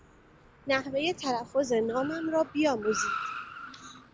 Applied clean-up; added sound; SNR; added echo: none; Car; 10 dB; none.